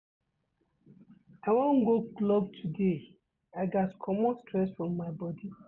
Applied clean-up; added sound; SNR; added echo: none; none; none; none.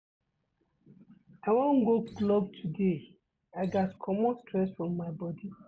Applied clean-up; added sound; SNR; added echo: none; Acoustic guitar; 18 dB; none.